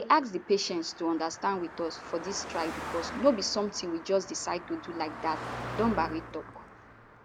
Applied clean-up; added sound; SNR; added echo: none; Car passing by; 11 dB; none.